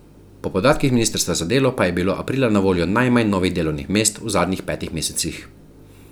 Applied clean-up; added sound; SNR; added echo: none; none; none; none.